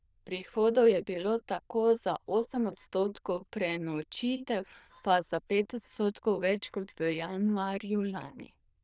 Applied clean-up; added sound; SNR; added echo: neural diffusion model UNIVERSE++.